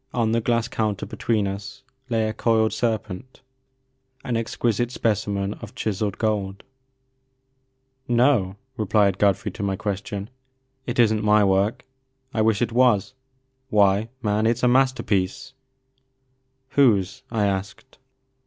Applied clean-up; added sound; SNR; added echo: none; none; none; none.